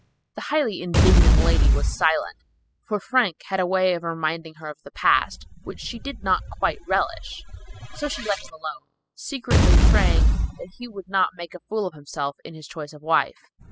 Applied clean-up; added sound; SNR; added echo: classical method spectral subtraction.